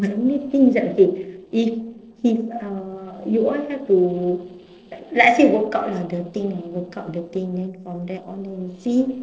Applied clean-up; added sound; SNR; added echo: neural separator model SepFormer DNS4.